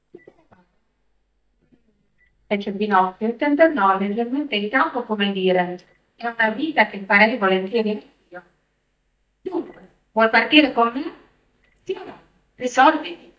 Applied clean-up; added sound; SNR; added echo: neural mask model DeepFilterNet 3.